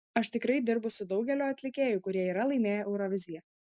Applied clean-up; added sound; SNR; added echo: none; none; none; none.